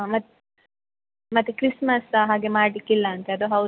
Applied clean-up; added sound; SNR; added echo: none; none; none; none.